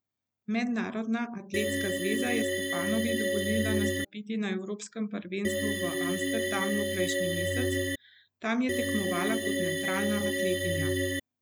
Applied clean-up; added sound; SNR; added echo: none; Organ; -3 dB; none.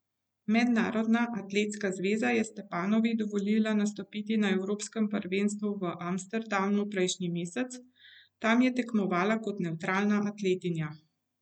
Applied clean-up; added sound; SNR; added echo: none; none; none; none.